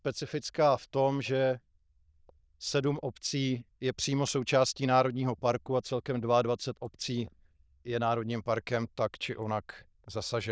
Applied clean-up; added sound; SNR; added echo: neural diffusion model UNIVERSE++.